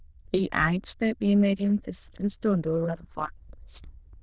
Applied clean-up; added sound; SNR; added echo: neural diffusion model UNIVERSE++.